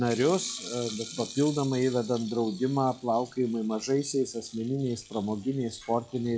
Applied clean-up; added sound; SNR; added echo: classical method log-MMSE.